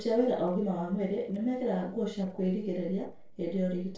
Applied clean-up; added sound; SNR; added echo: neural separator model SepFormer DNS4.